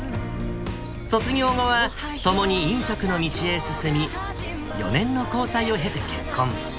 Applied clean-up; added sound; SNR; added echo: none; Bird vocalization, bird call, bird song; 11 dB; none.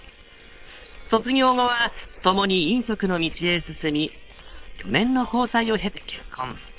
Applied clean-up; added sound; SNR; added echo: neural separator model SepFormer WHAM!.